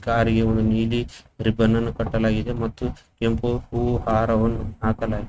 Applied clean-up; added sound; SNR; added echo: neural mask model RNNoise.